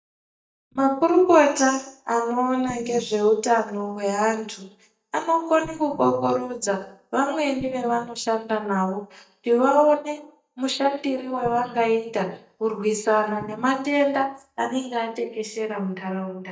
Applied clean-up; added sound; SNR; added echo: neural mask model DeepFilterNet 3.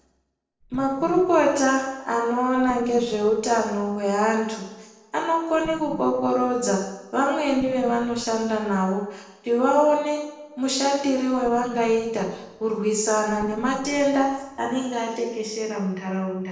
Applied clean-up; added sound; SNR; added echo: neural separator model SepFormer DNS4.